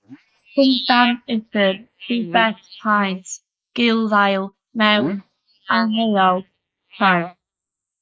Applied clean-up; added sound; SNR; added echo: neural mask model Resemble Enhance denoiser.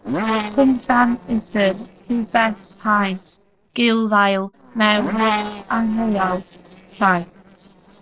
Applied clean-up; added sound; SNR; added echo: neural separator model SepFormer DNS4.